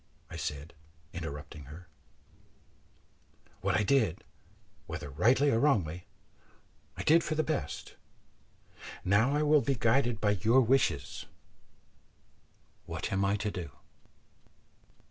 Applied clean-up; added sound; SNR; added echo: none; none; none; none.